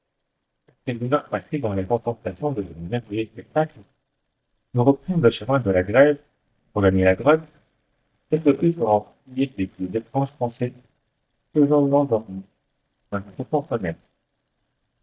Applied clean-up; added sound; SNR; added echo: neural mask model DeepFilterNet 3.